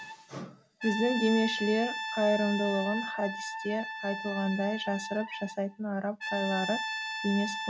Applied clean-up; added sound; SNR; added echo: none; Brass instrument; 6 dB; none.